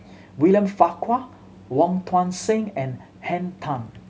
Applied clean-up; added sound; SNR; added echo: none; none; none; none.